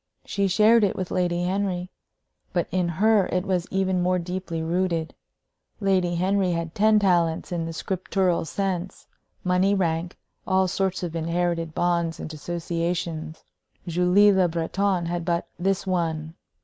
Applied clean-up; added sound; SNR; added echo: none; none; none; none.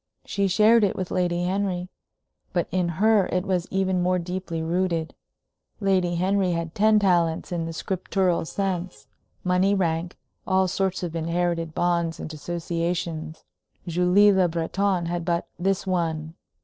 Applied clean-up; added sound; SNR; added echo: neural separator model SepFormer DNS4.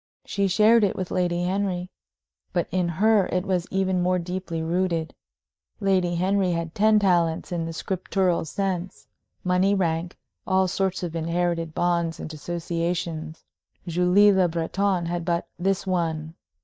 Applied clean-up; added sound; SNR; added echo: neural mask model DeepFilterNet 3.